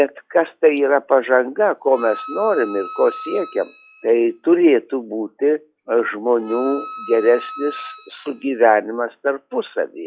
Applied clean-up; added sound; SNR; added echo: classical method log-MMSE.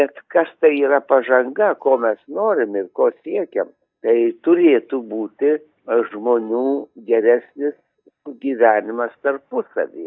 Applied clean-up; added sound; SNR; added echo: neural mask model DeepFilterNet 3.